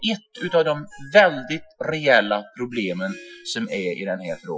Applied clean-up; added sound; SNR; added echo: classical method Wiener filter.